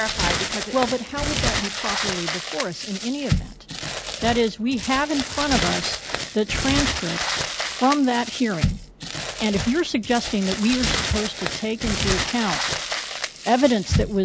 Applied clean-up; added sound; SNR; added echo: none; Crumpling, crinkling; 2 dB; none.